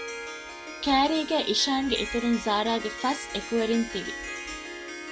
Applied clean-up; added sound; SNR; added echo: none; Harp; 10 dB; none.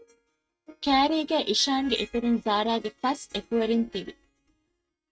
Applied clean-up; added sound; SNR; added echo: neural mask model RNNoise.